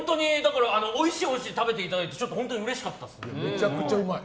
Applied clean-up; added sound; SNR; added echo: none; none; none; none.